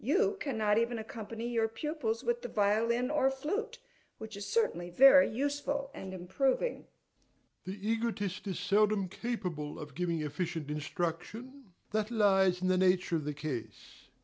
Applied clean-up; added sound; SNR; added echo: none; none; none; none.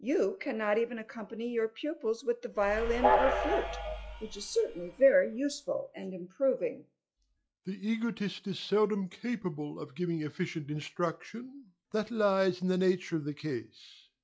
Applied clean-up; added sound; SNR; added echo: classical method log-MMSE.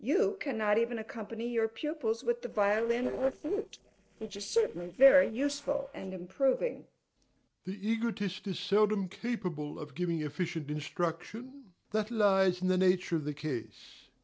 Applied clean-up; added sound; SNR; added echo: neural separator model SepFormer DNS4.